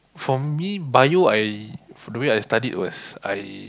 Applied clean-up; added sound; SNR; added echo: none; none; none; none.